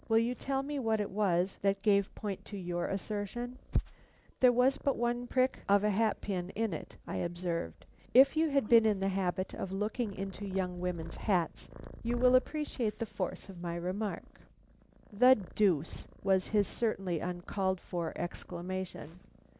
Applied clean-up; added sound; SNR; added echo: none; Purr; 15 dB; none.